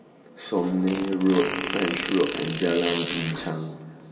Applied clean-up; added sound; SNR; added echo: none; Fart; 4 dB; reverberation time 2.6 s.